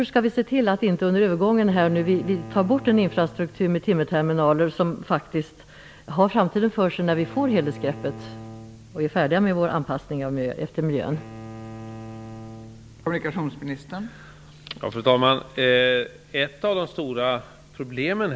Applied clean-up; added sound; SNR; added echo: none; Bowed string instrument; 17 dB; none.